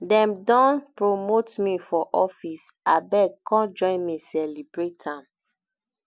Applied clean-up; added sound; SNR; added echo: none; none; none; none.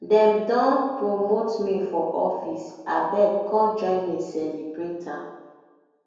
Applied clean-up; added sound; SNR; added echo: none; none; none; reverberation time 1.1 s.